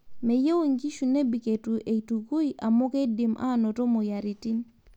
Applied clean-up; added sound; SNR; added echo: none; none; none; none.